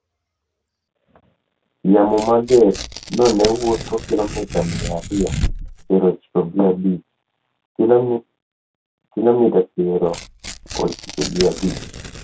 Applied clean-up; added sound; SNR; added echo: none; Tearing; 12 dB; none.